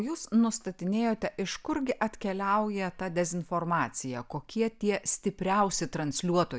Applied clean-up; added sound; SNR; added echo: none; none; none; none.